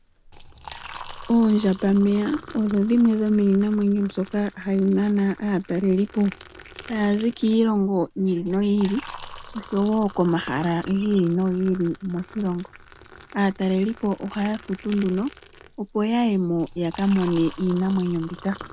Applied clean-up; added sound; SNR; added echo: none; Liquid; 19 dB; none.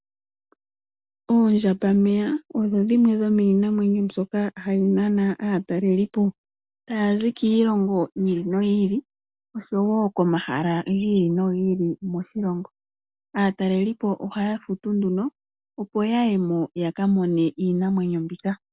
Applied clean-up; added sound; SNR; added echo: none; none; none; none.